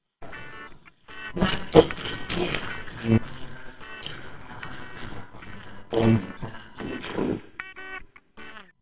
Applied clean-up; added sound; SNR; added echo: neural separator model SepFormer WHAMR!.